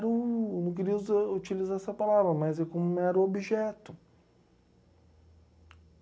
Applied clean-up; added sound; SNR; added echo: none; none; none; none.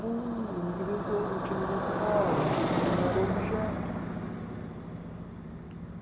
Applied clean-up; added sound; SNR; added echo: none; Motorcycle; -3 dB; none.